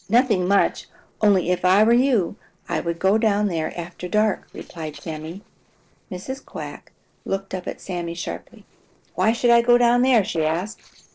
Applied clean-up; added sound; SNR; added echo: neural separator model SepFormer DNS4.